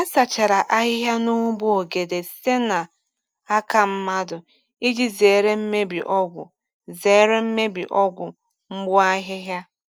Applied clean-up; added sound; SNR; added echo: none; none; none; none.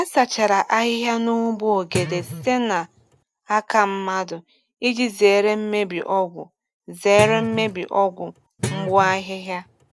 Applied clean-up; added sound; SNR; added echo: none; Guitar; 10 dB; none.